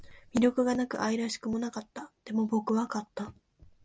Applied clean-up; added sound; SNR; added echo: none; none; none; none.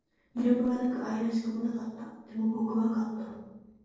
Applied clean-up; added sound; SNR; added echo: neural separator model SepFormer DNS4.